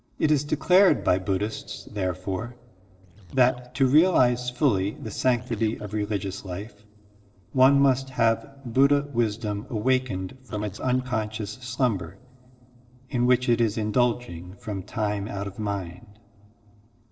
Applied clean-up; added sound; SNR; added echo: neural separator model SepFormer DNS4.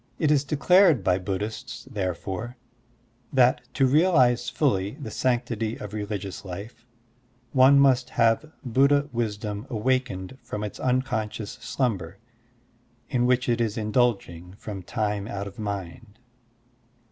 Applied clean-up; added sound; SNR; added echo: none; none; none; none.